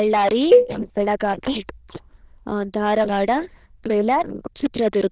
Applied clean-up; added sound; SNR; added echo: neural diffusion model UNIVERSE++.